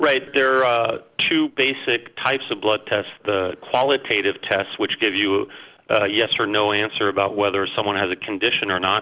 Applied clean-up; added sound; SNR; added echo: none; none; none; none.